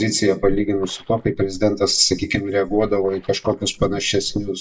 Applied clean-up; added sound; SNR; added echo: neural mask model DeepFilterNet 3.